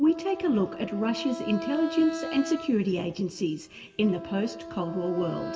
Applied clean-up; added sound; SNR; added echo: none; Wind instrument, woodwind instrument; 10 dB; reverberation time 1.9 s.